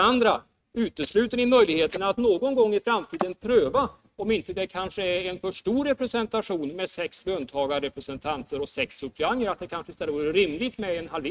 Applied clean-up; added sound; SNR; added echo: neural mask model RNNoise.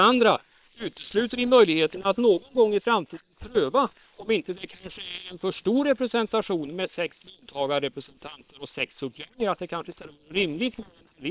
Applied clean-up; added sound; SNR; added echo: neural separator model SepFormer WHAM!.